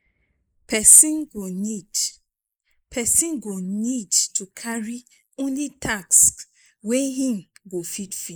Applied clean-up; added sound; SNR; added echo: neural mask model Resemble Enhance denoiser.